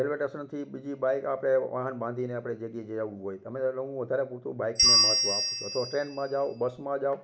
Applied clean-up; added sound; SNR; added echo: none; Bell; -5 dB; none.